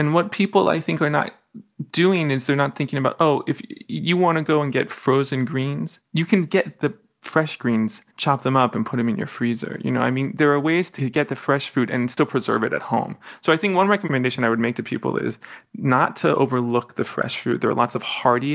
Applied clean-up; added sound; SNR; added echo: none; none; none; none.